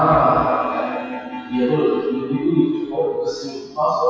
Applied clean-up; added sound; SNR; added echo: classical method WPE with log-MMSE.